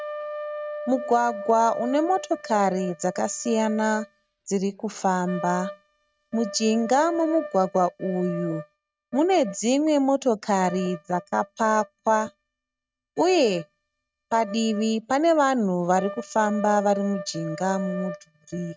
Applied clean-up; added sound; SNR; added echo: neural mask model RNNoise.